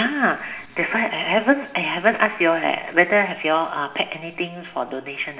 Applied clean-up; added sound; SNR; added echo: none; none; none; reverberation time 0.8 s.